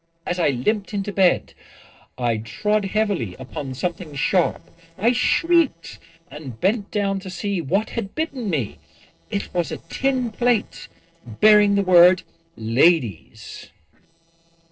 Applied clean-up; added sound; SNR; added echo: neural separator model SepFormer DNS4.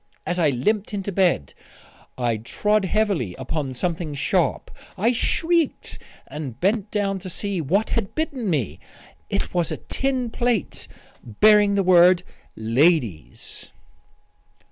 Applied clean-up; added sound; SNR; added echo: none; none; none; none.